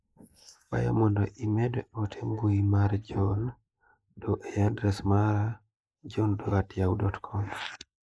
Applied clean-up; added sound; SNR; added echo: neural mask model Resemble Enhance denoiser.